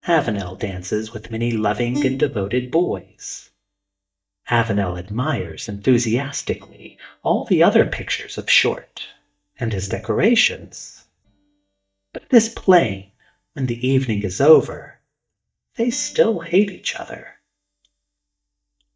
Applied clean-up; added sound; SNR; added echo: neural mask model DeepFilterNet 3.